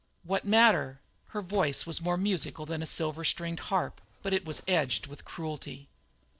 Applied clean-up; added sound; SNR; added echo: neural separator model SepFormer DNS4.